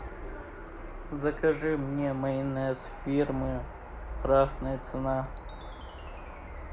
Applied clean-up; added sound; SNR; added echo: none; Chime; 3 dB; none.